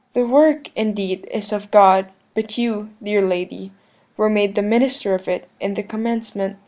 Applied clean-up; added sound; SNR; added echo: none; none; none; none.